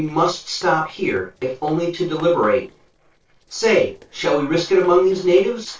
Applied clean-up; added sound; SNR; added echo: neural separator model SepFormer DNS4.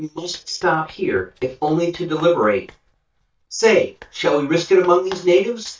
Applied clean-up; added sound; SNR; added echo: neural mask model DeepFilterNet 3.